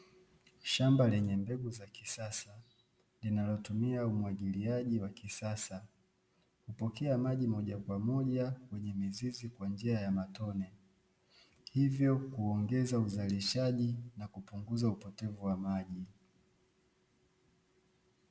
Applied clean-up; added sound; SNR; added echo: none; none; none; none.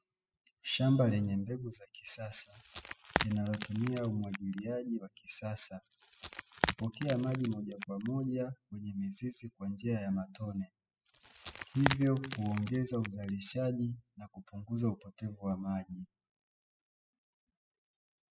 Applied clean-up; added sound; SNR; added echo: classical method spectral subtraction.